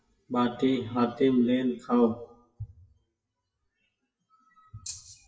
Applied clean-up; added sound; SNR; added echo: classical method WPE with log-MMSE.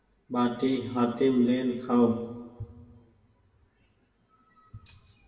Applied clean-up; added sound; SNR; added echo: none; Rattle (instrument); 14 dB; reverberation time 1.4 s.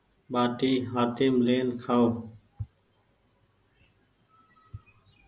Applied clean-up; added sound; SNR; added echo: none; none; none; none.